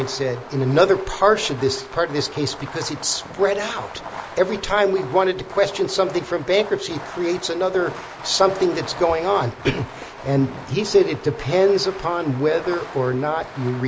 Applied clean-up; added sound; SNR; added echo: none; Fireworks; 14 dB; none.